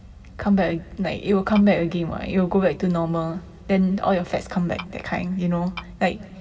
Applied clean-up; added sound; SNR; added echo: none; Tap / Glass; 16 dB; reverberation time 3.0 s.